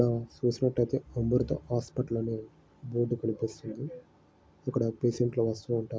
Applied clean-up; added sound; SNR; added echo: none; none; none; none.